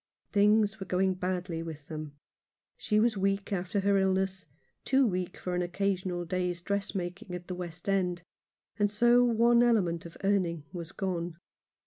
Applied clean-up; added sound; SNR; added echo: none; none; none; none.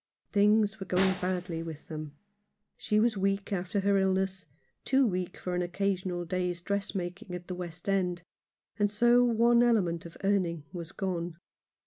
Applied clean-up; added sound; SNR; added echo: none; Snare drum; 13 dB; none.